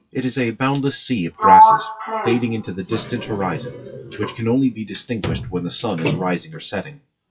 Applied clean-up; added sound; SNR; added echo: classical method WPE with log-MMSE.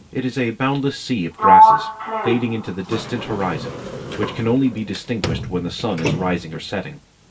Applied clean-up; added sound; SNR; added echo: none; Sliding door; -2 dB; reverberation time 0.2 s.